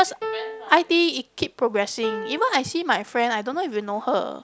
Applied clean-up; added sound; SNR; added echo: none; Piano; 11 dB; none.